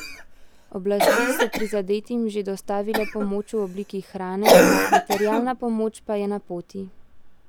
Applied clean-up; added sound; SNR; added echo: none; Cough; -3 dB; none.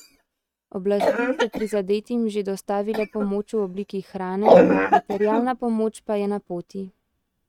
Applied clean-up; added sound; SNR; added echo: neural mask model RNNoise.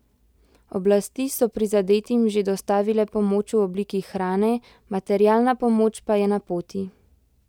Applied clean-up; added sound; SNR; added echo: none; none; none; none.